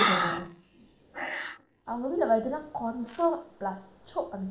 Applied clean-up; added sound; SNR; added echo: neural mask model Resemble Enhance denoiser.